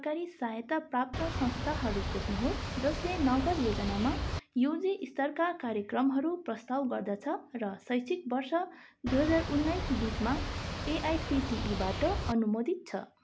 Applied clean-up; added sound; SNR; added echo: none; Boat, Water vehicle; 3 dB; none.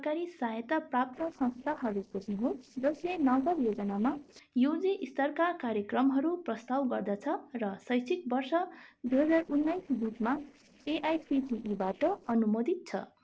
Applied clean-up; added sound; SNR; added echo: neural separator model SepFormer DNS4.